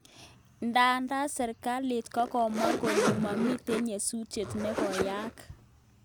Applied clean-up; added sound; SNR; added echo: none; Zipper (clothing); 2 dB; none.